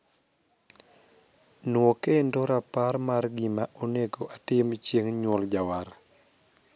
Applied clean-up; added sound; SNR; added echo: none; none; none; none.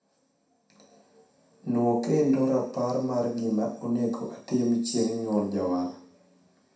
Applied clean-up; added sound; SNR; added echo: none; none; none; reverberation time 0.6 s.